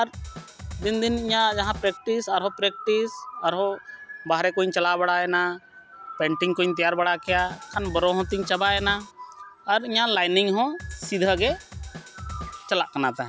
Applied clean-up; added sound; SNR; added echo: none; Drum kit; 12 dB; none.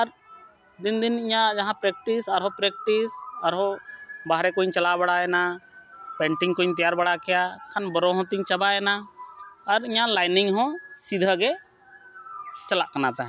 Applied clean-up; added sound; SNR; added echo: none; none; none; none.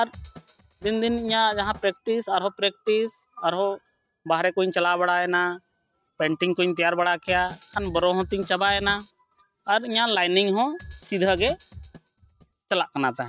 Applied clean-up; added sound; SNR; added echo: neural mask model RNNoise.